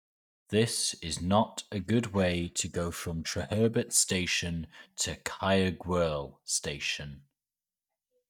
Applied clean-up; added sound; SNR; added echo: neural mask model DeepFilterNet 3.